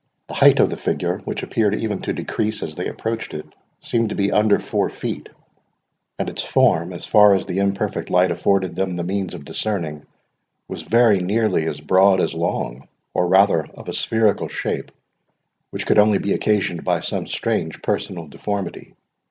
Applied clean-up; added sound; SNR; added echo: none; none; none; none.